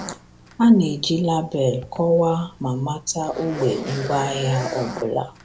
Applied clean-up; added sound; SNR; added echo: none; Zipper (clothing); 14 dB; none.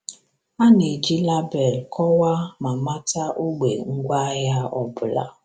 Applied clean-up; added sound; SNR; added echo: none; none; none; none.